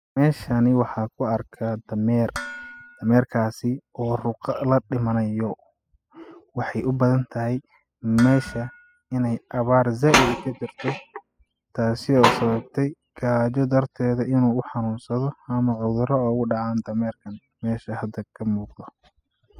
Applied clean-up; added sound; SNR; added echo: classical method spectral subtraction.